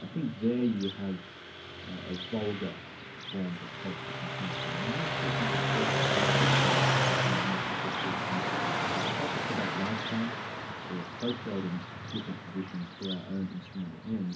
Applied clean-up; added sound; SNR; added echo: none; Car passing by; -4 dB; reverberation time 0.4 s.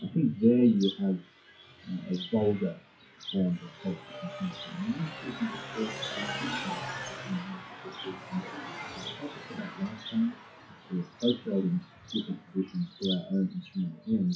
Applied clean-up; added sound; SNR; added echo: classical method WPE with log-MMSE.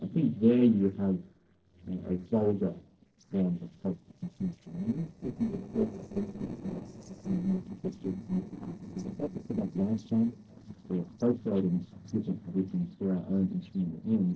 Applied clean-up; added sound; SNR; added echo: neural separator model SepFormer DNS4.